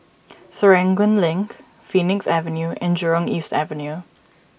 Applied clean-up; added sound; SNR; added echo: none; none; none; none.